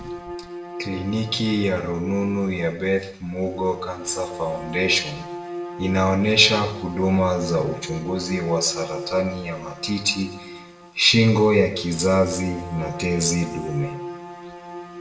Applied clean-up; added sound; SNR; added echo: none; Bowed string instrument; 13 dB; reverberation time 0.6 s.